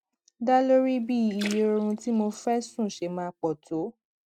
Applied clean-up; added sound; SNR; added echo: neural mask model RNNoise.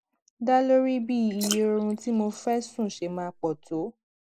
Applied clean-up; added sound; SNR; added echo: neural mask model Resemble Enhance denoiser.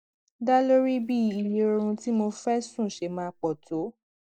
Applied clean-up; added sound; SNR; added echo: neural mask model DeepFilterNet 3.